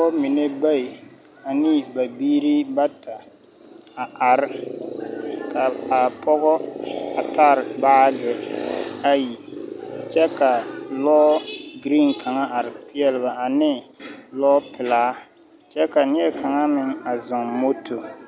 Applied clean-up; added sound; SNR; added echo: none; none; none; none.